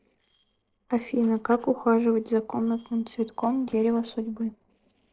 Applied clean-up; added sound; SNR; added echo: neural separator model SepFormer DNS4.